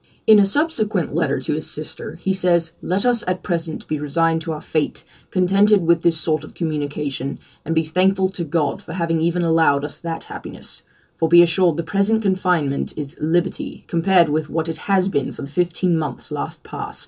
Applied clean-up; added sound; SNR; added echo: none; none; none; reverberation time 0.2 s.